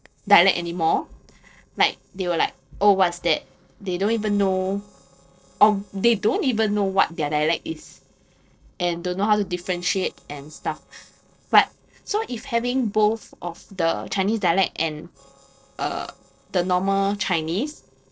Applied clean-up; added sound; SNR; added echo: neural separator model SepFormer DNS4.